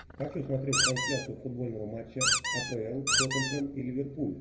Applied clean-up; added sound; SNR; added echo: none; Squeak; -4 dB; reverberation time 1.7 s.